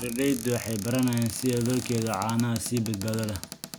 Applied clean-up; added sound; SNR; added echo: none; Cupboard open or close; 12 dB; none.